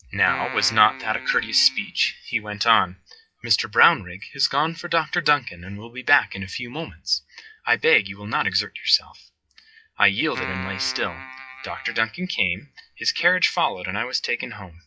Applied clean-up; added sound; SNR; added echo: classical method WPE with log-MMSE.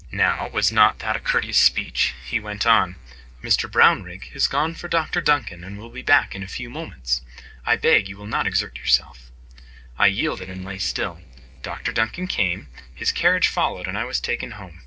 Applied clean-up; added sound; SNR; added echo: neural separator model SepFormer DNS4.